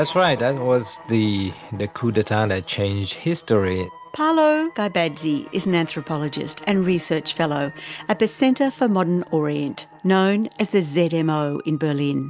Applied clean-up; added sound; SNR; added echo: none; none; none; none.